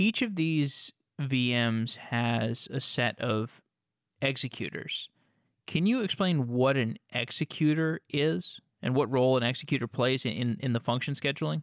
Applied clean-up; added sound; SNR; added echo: none; none; none; none.